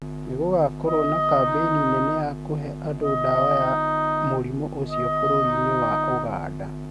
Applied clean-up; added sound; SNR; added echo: none; Wind instrument, woodwind instrument; -1 dB; none.